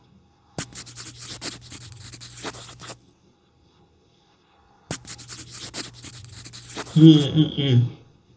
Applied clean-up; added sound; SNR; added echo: none; Writing; 14 dB; reverberation time 0.2 s.